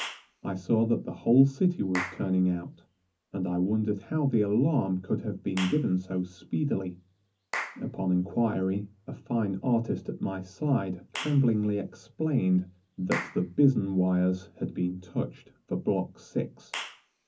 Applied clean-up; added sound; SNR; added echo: none; Clapping / Chirp, tweet; 16 dB; reverberation time 0.3 s.